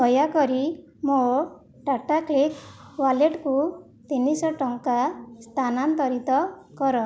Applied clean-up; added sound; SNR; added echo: none; none; none; none.